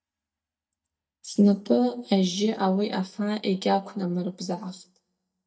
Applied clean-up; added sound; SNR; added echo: neural mask model DeepFilterNet 3.